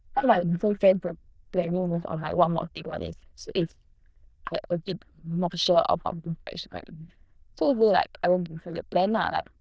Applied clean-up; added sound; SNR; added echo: neural diffusion model UNIVERSE++.